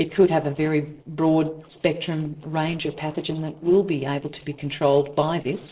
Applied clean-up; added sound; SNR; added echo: neural separator model SepFormer DNS4.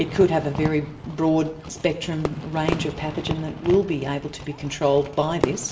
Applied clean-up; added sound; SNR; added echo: none; Fireworks; 8 dB; reverberation time 1.0 s.